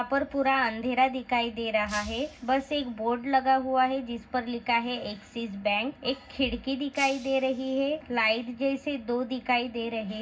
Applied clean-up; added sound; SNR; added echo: none; Shatter; 20 dB; reverberation time 0.4 s.